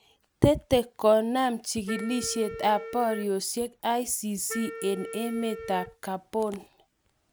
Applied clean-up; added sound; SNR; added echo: none; Wind instrument, woodwind instrument; 13 dB; none.